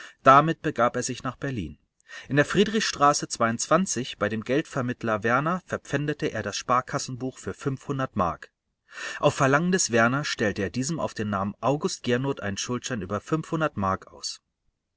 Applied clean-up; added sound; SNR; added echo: none; none; none; none.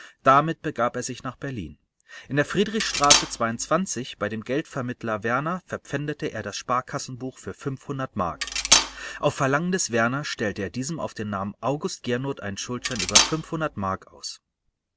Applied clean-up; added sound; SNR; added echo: none; Cutlery, silverware; -2 dB; none.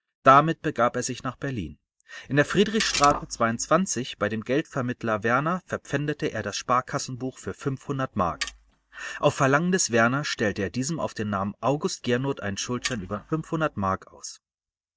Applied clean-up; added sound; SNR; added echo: neural mask model DeepFilterNet 3.